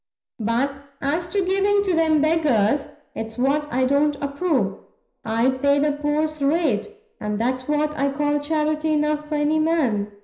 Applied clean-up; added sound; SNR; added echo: none; none; none; reverberation time 0.5 s.